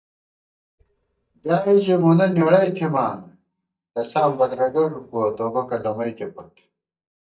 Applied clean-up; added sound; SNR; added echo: neural mask model DeepFilterNet 3.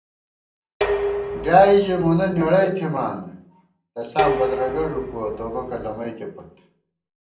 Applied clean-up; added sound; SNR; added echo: none; Dishes, pots, and pans; 6 dB; reverberation time 0.6 s.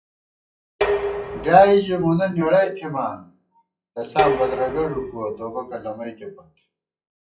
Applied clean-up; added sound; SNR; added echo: classical method WPE with log-MMSE.